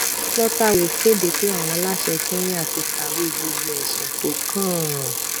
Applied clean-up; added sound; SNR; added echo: none; Bicycle; 0 dB; none.